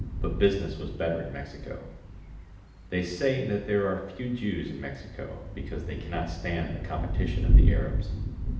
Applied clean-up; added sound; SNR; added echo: none; Thunder / Rain; -3 dB; reverberation time 0.8 s.